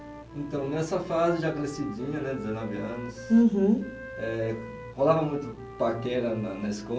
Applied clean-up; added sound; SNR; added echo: none; Wind instrument, woodwind instrument; 15 dB; none.